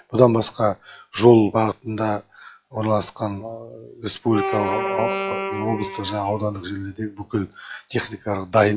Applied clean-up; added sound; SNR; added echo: classical method log-MMSE.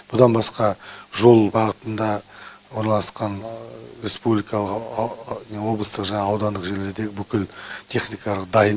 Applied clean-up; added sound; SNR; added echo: none; none; none; none.